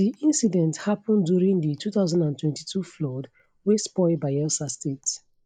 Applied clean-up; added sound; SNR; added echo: neural mask model Resemble Enhance denoiser.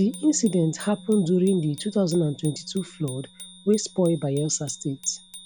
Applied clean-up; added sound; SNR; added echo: none; Musical instrument + Bicycle bell; 18 dB; none.